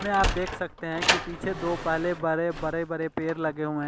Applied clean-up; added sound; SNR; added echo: none; Sliding door; 4 dB; none.